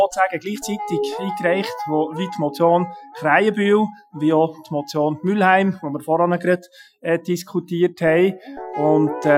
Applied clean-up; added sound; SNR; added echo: classical method Wiener filter.